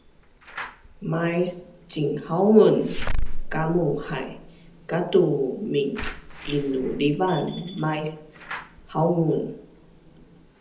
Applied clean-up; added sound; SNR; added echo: none; Slam / Alarm; 6 dB; reverberation time 0.9 s.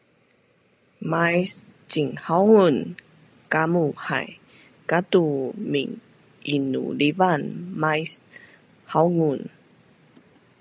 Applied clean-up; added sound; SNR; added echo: none; none; none; none.